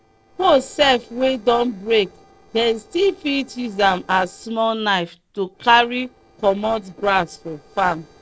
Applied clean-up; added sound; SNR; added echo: neural separator model SepFormer DNS4.